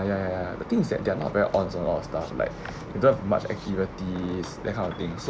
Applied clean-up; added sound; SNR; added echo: none; Piano; 20 dB; none.